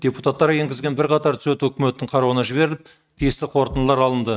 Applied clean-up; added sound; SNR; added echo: neural mask model RNNoise.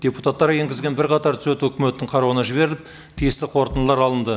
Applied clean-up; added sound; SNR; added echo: none; Bass drum; 12 dB; none.